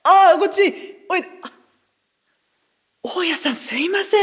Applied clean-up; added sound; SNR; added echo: none; none; none; none.